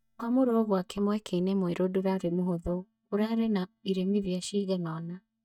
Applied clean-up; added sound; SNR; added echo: neural mask model DeepFilterNet 3.